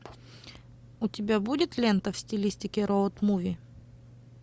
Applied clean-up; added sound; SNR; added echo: none; none; none; none.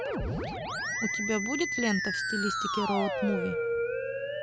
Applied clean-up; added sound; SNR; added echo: none; Musical instrument; -2 dB; none.